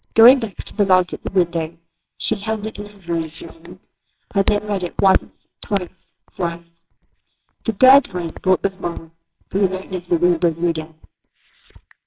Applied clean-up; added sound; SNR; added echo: neural separator model SepFormer WHAMR!.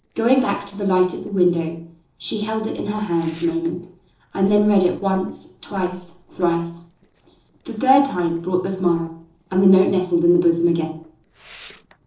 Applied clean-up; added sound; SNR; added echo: neural separator model SepFormer DNS4.